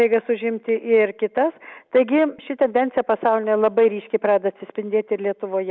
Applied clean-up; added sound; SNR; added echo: none; none; none; none.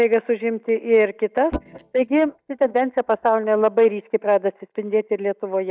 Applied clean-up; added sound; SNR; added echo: neural mask model DeepFilterNet 3.